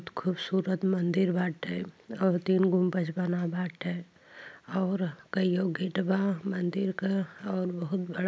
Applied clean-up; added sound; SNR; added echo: none; none; none; none.